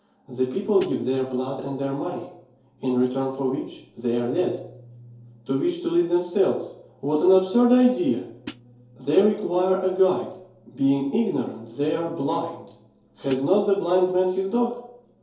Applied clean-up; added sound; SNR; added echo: none; Hi-hat; 13 dB; reverberation time 2.4 s.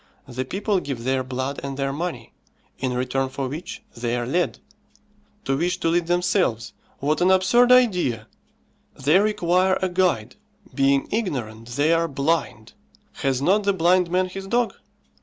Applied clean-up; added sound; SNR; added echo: none; none; none; none.